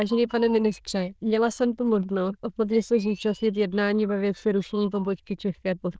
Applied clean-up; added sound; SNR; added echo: neural diffusion model UNIVERSE++.